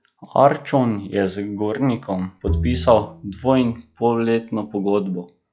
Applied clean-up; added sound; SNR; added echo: classical method log-MMSE.